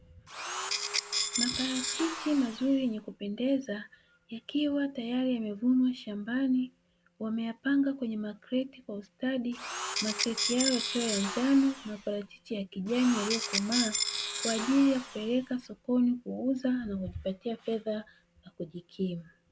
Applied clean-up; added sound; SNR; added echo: none; Tools; 4 dB; none.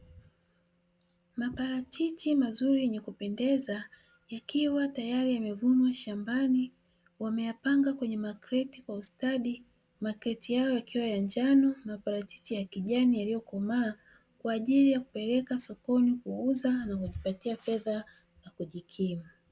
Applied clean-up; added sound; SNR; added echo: none; none; none; none.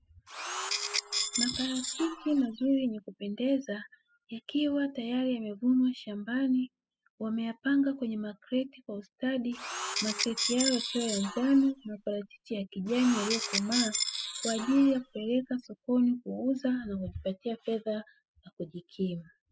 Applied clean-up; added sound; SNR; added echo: classical method spectral subtraction.